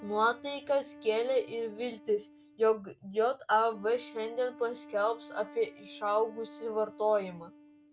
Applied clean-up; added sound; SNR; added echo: none; Wind instrument, woodwind instrument; 20 dB; none.